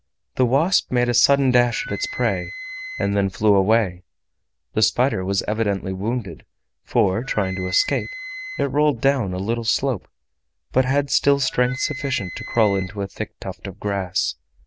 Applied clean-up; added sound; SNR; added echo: none; Wind instrument, woodwind instrument; 15 dB; none.